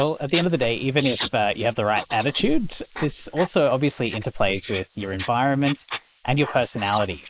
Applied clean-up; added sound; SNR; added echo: neural mask model Resemble Enhance denoiser.